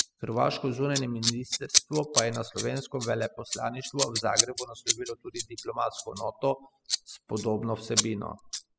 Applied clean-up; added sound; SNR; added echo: classical method spectral subtraction.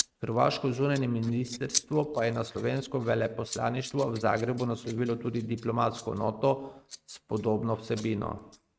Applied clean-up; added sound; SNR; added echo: neural mask model RNNoise.